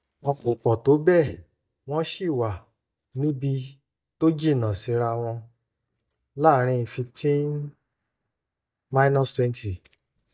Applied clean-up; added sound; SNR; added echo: neural mask model DeepFilterNet 3.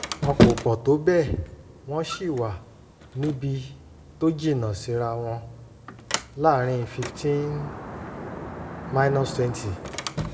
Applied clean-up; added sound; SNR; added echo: none; Sliding door; 4 dB; reverberation time 1.9 s.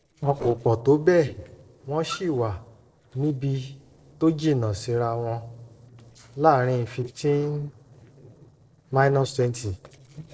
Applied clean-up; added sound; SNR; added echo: neural separator model SepFormer DNS4.